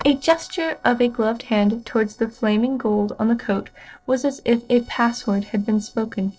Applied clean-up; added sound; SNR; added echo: neural separator model SepFormer DNS4.